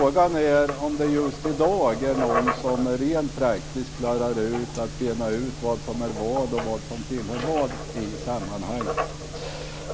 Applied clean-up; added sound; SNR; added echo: none; Writing; 9 dB; none.